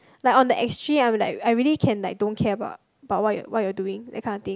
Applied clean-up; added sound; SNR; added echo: none; none; none; none.